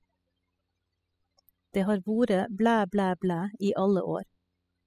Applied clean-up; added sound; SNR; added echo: classical method spectral subtraction.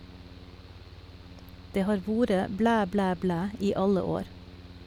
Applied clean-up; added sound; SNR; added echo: none; Mechanical fan; 17 dB; none.